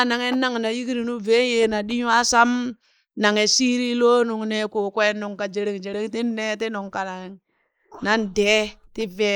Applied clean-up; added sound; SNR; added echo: neural mask model Resemble Enhance denoiser.